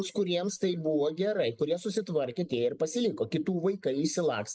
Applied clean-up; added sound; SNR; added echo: neural mask model Resemble Enhance denoiser.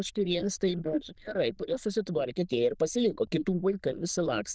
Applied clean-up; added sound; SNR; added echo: neural diffusion model UNIVERSE++.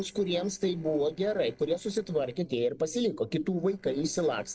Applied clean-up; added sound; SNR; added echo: neural separator model SepFormer DNS4.